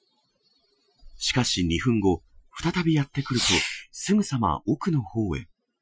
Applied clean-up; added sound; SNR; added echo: classical method Wiener filter.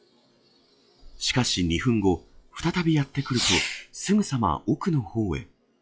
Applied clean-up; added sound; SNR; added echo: classical method log-MMSE.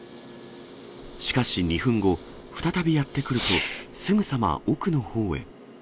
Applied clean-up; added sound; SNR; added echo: none; Fireworks; 10 dB; none.